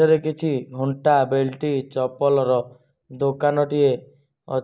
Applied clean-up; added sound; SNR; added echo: none; none; none; none.